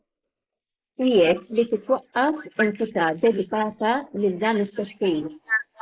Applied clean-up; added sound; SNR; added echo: neural mask model Resemble Enhance denoiser.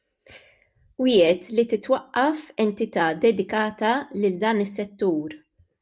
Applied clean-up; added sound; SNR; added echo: none; none; none; none.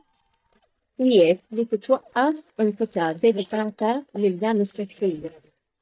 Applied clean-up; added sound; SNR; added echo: neural mask model DeepFilterNet 3.